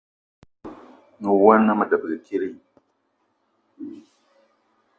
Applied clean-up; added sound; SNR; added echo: none; none; none; none.